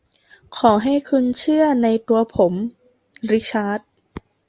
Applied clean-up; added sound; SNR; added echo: none; none; none; none.